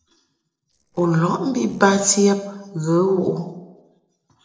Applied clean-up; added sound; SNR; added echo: neural separator model SepFormer DNS4.